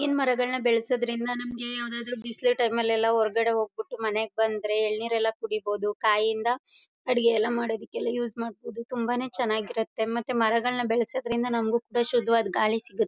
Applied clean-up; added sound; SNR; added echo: none; none; none; none.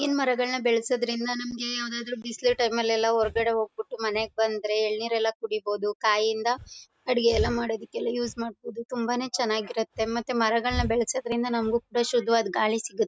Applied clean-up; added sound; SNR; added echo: neural mask model RNNoise.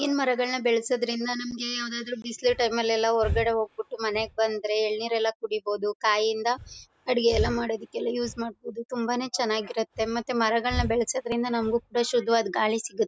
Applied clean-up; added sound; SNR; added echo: none; Breathing; 11 dB; none.